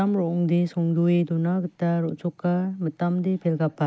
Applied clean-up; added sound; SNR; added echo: neural mask model Resemble Enhance denoiser.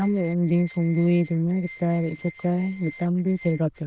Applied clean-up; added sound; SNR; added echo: neural diffusion model UNIVERSE++.